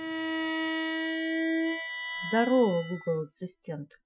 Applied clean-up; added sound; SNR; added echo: classical method Wiener filter.